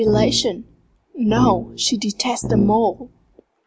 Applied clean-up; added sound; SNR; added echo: none; Brass instrument; 5 dB; none.